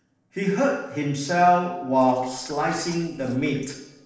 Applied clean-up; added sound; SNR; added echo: neural separator model SepFormer DNS4.